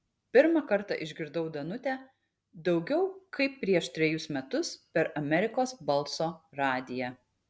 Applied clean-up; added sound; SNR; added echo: none; none; none; none.